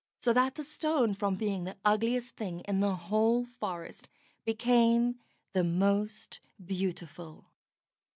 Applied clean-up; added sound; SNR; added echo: none; none; none; none.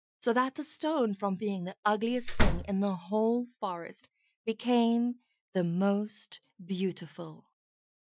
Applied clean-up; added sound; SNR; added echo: classical method Wiener filter.